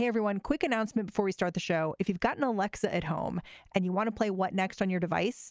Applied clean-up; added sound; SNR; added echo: none; none; none; none.